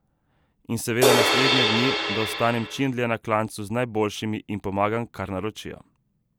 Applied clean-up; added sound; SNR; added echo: none; Crash cymbal; -4 dB; none.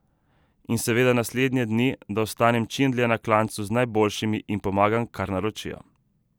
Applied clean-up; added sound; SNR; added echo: none; none; none; none.